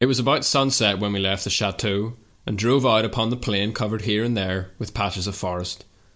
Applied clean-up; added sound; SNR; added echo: none; none; none; none.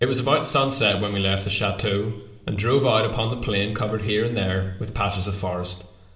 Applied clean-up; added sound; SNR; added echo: none; none; none; reverberation time 1.7 s.